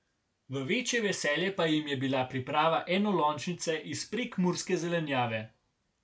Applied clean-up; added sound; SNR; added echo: none; none; none; none.